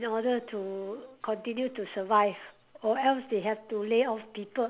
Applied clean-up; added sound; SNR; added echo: none; none; none; none.